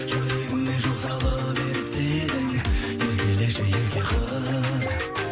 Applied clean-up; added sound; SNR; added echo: none; none; none; none.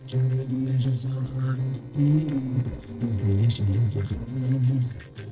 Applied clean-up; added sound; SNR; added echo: neural separator model SepFormer DNS4.